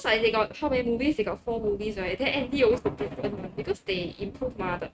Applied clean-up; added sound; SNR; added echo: neural mask model RNNoise.